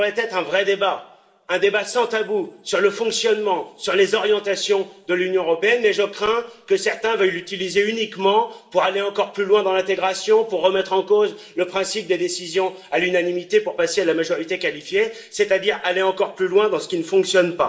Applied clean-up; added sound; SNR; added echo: none; none; none; reverberation time 0.5 s.